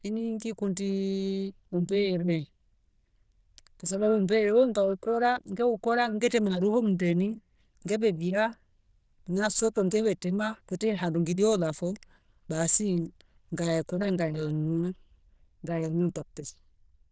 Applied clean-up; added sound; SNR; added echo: neural diffusion model UNIVERSE++.